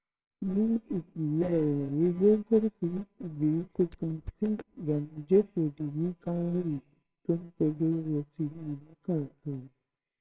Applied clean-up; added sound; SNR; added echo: neural separator model SepFormer WHAMR!.